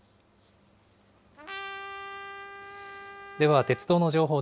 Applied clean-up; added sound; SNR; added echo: none; Trumpet; 13 dB; none.